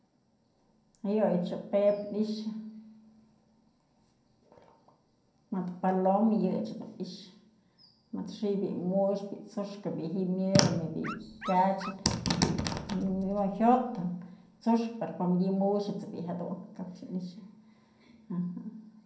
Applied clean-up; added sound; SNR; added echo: none; Dog; 12 dB; reverberation time 0.5 s.